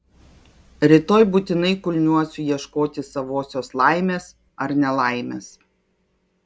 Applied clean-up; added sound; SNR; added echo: none; none; none; none.